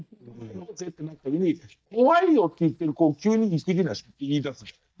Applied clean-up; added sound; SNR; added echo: neural mask model DeepFilterNet 3.